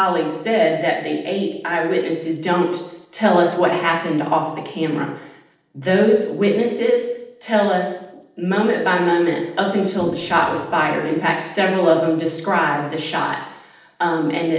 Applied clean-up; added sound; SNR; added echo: neural separator model SepFormer DNS4.